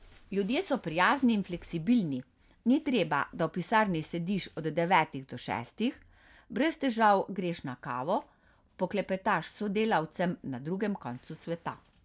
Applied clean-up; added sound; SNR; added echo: none; none; none; none.